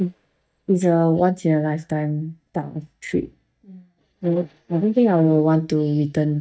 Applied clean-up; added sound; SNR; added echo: neural mask model DeepFilterNet 3.